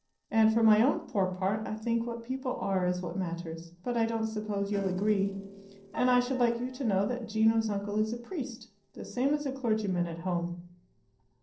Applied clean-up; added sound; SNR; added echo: neural separator model SepFormer DNS4.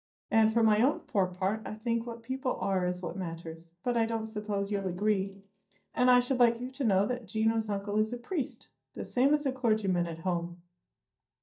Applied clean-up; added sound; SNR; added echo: neural mask model DeepFilterNet 3.